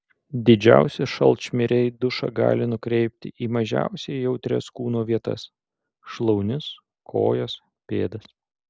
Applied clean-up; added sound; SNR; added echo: none; none; none; none.